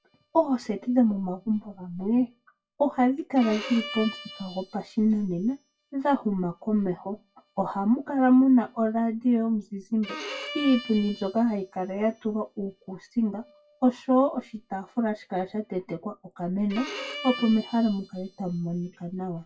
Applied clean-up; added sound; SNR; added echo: classical method WPE with log-MMSE.